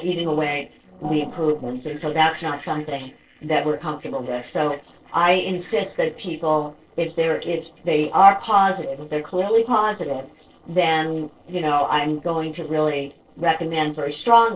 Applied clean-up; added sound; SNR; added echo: neural separator model SepFormer DNS4.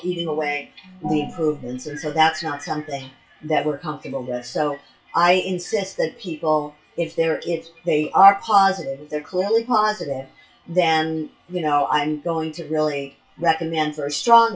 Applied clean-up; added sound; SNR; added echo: classical method WPE with log-MMSE.